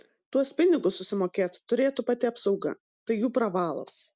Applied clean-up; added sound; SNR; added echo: none; none; none; none.